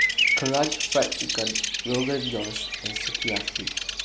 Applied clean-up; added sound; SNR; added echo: none; Bird vocalization, bird call, bird song; -2 dB; none.